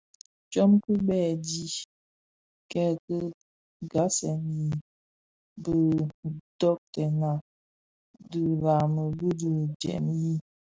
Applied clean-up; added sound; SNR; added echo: none; none; none; none.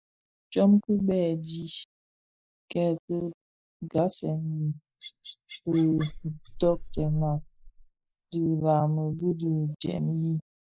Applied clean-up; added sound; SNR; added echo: neural mask model Resemble Enhance denoiser.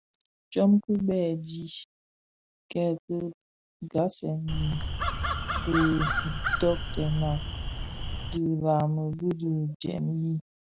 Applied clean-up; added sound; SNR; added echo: none; Crow; 1 dB; none.